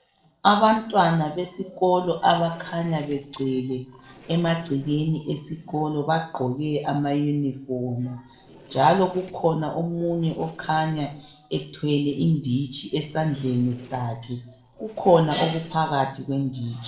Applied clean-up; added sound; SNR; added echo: neural separator model SepFormer DNS4.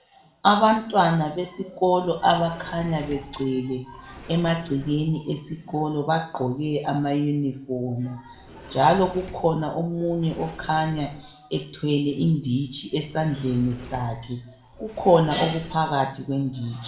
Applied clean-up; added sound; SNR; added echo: none; Sliding door; 18 dB; reverberation time 0.5 s.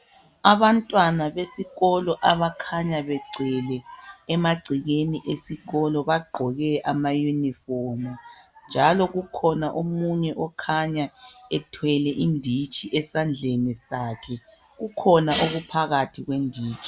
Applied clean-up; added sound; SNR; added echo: none; none; none; none.